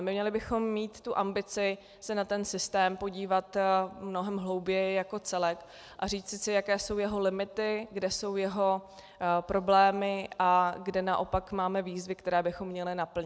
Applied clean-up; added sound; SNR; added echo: none; none; none; none.